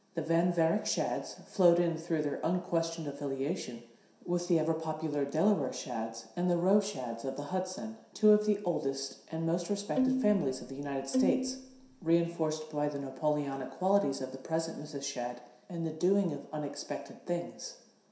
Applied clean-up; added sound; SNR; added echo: none; Bowed string instrument; 2 dB; reverberation time 0.7 s.